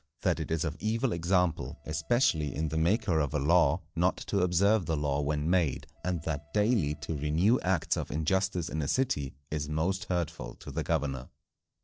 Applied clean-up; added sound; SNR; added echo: neural separator model SepFormer DNS4.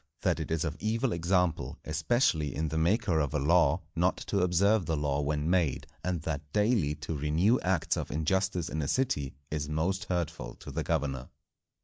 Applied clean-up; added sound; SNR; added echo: neural mask model Resemble Enhance denoiser.